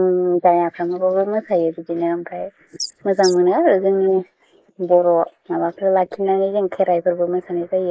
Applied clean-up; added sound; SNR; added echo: neural mask model Resemble Enhance denoiser.